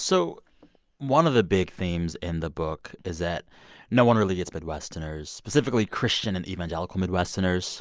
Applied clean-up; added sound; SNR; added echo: none; none; none; none.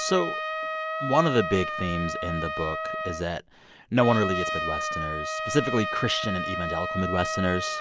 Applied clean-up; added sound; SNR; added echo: none; Trumpet; 3 dB; none.